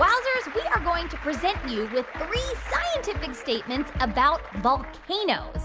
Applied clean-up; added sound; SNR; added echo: none; none; none; none.